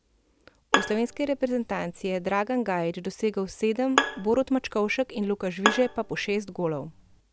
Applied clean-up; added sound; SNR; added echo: none; Bowed string instrument; 4 dB; none.